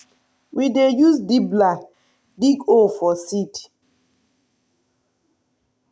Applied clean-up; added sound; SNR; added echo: none; none; none; none.